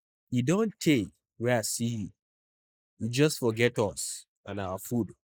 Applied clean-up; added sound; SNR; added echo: neural mask model Resemble Enhance denoiser.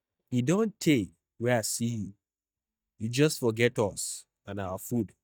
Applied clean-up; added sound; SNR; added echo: neural mask model DeepFilterNet 3.